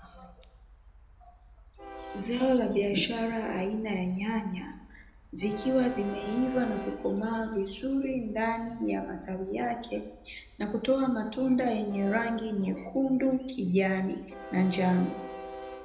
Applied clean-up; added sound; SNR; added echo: none; Train; 16 dB; reverberation time 0.6 s.